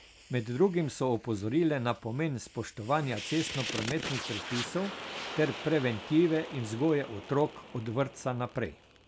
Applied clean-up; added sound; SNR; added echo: none; Fire; 11 dB; none.